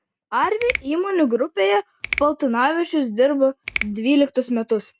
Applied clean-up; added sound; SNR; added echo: none; Finger snapping; 12 dB; none.